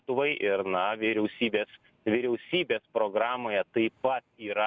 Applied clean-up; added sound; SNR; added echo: none; none; none; none.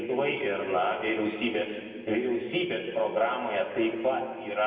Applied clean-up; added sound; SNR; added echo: none; none; none; reverberation time 2.3 s.